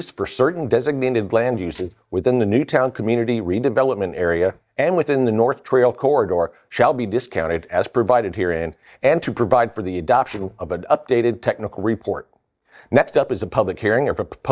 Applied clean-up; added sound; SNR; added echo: neural mask model DeepFilterNet 3.